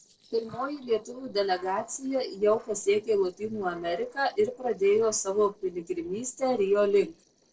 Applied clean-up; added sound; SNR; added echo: neural separator model SepFormer DNS4.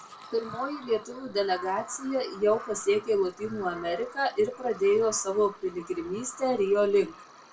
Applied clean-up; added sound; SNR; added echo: none; Bird vocalization, bird call, bird song; 18 dB; reverberation time 0.2 s.